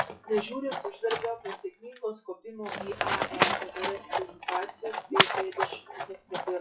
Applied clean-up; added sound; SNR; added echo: classical method WPE with log-MMSE.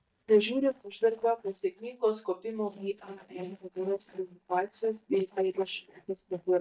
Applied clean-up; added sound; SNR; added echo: neural mask model DeepFilterNet 3.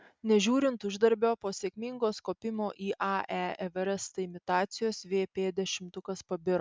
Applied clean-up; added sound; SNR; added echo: none; none; none; none.